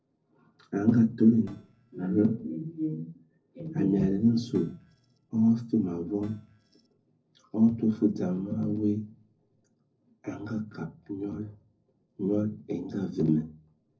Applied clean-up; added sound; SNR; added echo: neural separator model SepFormer DNS4.